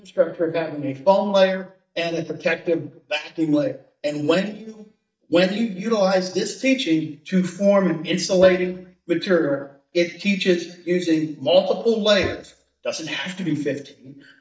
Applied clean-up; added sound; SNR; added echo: neural mask model DeepFilterNet 3.